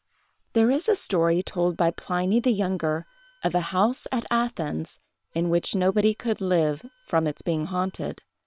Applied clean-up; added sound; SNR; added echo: neural separator model SepFormer WHAM!.